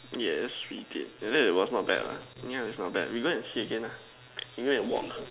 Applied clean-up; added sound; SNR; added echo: none; none; none; none.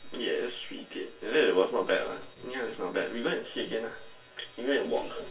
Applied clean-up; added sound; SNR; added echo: none; none; none; reverberation time 0.2 s.